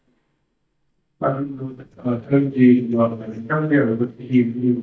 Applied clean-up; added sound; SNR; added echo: neural mask model DeepFilterNet 3.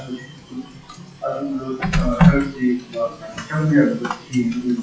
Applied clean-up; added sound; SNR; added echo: classical method WPE with log-MMSE.